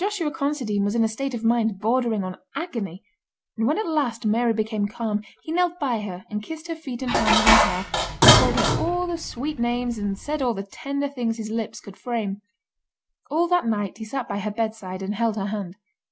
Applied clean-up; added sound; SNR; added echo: none; Dishes, pots, and pans; -4 dB; none.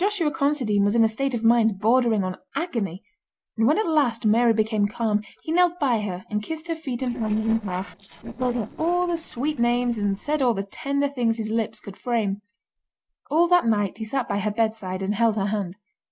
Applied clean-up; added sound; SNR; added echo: neural separator model SepFormer DNS4.